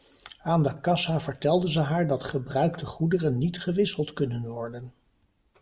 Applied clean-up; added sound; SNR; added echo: none; none; none; none.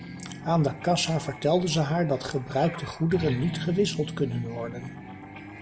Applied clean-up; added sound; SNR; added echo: none; Guitar; 11 dB; none.